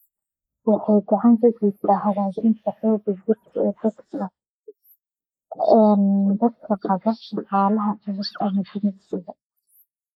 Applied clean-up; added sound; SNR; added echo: neural mask model Resemble Enhance denoiser.